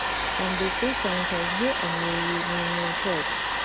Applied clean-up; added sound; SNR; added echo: none; Domestic sounds, home sounds; -4 dB; none.